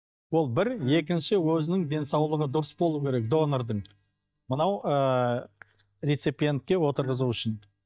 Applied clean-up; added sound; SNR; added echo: neural mask model DeepFilterNet 3.